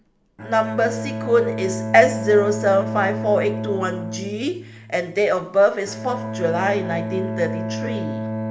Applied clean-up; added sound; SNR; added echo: none; Bowed string instrument; 7 dB; reverberation time 0.6 s.